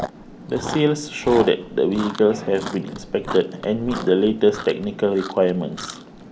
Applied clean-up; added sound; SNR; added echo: none; Chewing, mastication; 13 dB; none.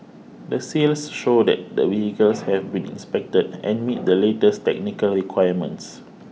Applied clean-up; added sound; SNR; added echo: none; none; none; none.